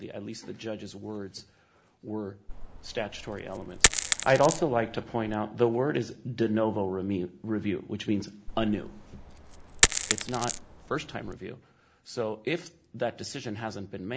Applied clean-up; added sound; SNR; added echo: none; Coin (dropping); -1 dB; none.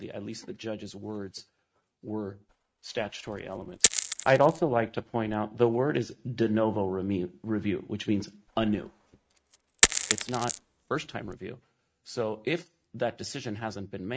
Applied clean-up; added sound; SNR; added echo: neural mask model RNNoise.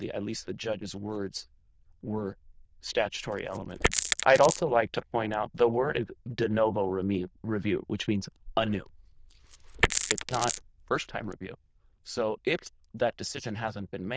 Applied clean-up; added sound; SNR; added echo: neural diffusion model UNIVERSE++.